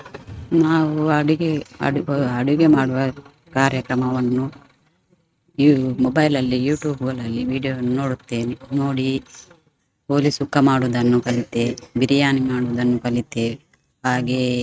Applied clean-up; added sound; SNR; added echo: neural mask model RNNoise.